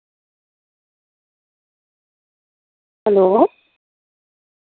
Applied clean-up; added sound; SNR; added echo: none; none; none; none.